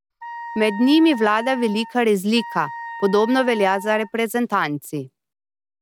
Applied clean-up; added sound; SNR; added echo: none; Wind instrument, woodwind instrument; 13 dB; none.